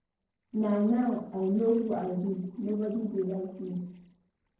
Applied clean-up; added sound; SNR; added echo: neural separator model SepFormer DNS4.